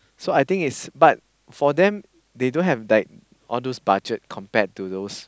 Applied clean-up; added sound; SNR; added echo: none; none; none; none.